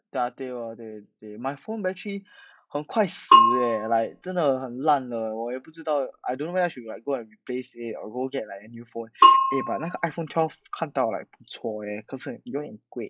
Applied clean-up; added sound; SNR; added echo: classical method log-MMSE.